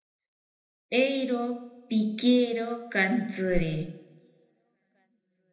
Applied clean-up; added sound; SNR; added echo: none; Whoosh, swoosh, swish; 2 dB; reverberation time 0.8 s.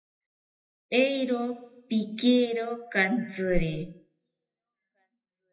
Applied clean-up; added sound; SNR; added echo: classical method WPE with log-MMSE.